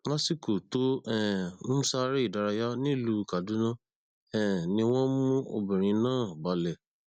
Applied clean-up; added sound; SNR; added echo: none; none; none; none.